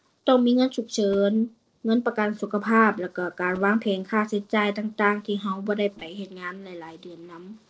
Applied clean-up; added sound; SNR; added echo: neural separator model SepFormer DNS4.